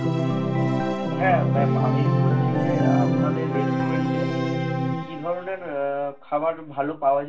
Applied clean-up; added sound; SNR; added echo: none; Organ; -5 dB; reverberation time 0.2 s.